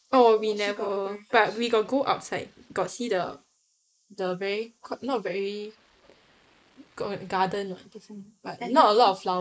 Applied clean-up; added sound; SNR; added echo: neural mask model Resemble Enhance denoiser.